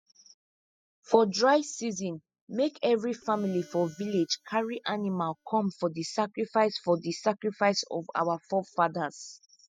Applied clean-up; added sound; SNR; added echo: classical method spectral subtraction.